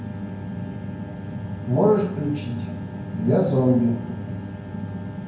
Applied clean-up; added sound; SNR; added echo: none; none; none; reverberation time 0.9 s.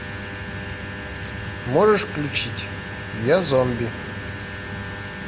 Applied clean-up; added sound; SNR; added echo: none; none; none; none.